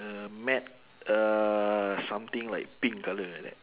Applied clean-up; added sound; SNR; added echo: none; none; none; none.